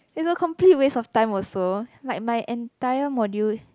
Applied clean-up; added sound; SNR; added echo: none; none; none; none.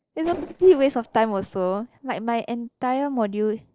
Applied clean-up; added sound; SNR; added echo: neural separator model SepFormer DNS4.